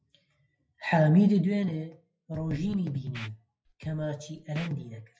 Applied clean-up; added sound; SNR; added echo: classical method WPE with log-MMSE.